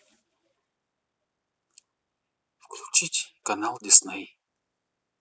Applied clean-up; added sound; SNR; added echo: none; none; none; none.